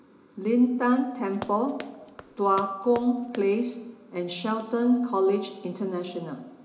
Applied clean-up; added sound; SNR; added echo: none; Run; 16 dB; reverberation time 0.8 s.